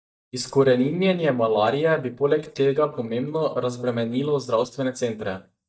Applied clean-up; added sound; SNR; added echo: neural mask model DeepFilterNet 3.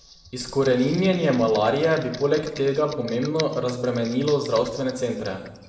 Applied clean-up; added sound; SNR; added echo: none; Computer keyboard; 18 dB; reverberation time 0.9 s.